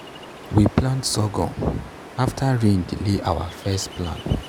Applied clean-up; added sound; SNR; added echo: none; Ocean; 16 dB; none.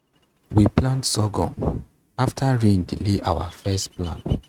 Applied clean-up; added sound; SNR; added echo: neural mask model RNNoise.